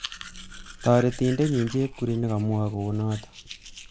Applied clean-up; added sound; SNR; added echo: none; Domestic sounds, home sounds; 15 dB; none.